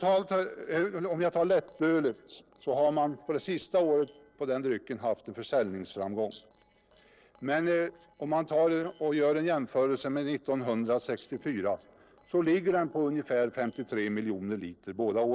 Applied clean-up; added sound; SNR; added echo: neural separator model SepFormer DNS4.